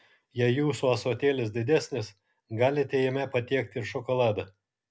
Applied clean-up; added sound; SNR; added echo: none; none; none; none.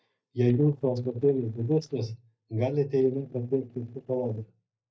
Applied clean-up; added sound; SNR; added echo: neural mask model DeepFilterNet 3.